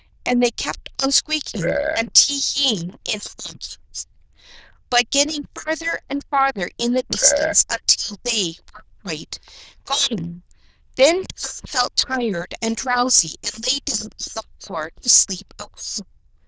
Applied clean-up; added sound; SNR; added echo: neural diffusion model UNIVERSE++.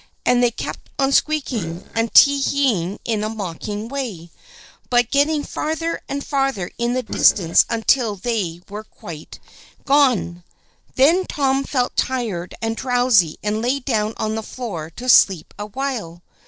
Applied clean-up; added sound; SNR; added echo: neural separator model SepFormer DNS4.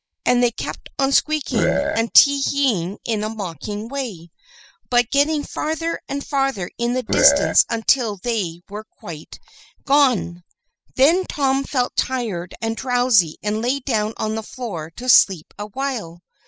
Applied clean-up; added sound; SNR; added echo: classical method spectral subtraction.